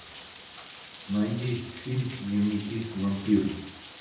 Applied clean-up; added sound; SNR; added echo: none; Rain; 16 dB; reverberation time 0.8 s.